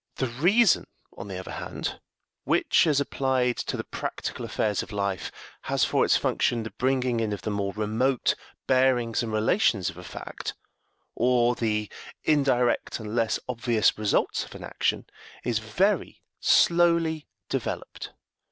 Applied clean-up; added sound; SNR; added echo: none; none; none; none.